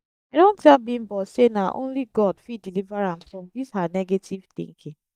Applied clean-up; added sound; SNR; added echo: neural mask model DeepFilterNet 3.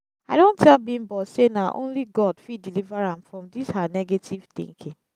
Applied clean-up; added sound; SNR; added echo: none; none; none; none.